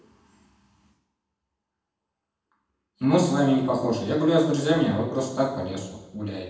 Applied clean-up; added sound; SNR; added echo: none; none; none; reverberation time 0.9 s.